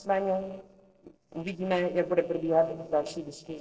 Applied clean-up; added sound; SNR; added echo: neural separator model SepFormer DNS4.